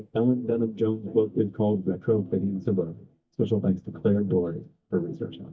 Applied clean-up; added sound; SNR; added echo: neural mask model DeepFilterNet 3.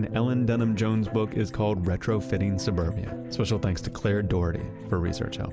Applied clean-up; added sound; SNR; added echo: none; none; none; none.